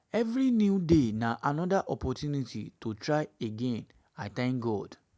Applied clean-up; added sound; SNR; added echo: none; none; none; none.